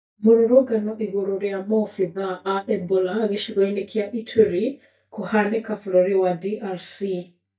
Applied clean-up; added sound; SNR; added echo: neural mask model DeepFilterNet 3.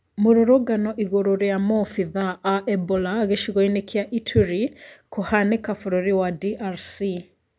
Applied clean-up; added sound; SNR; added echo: none; none; none; none.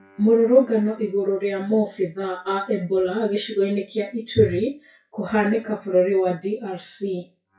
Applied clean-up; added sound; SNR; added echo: classical method WPE with log-MMSE.